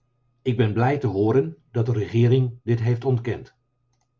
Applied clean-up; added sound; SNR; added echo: none; none; none; none.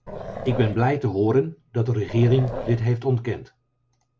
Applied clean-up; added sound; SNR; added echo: none; Growling; 11 dB; none.